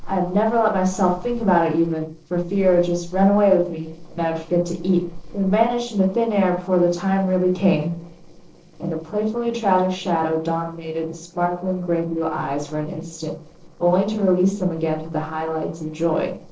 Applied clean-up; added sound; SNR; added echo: neural separator model SepFormer DNS4.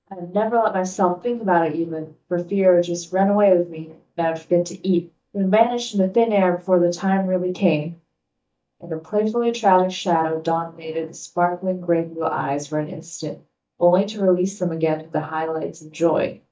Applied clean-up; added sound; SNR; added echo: neural mask model DeepFilterNet 3.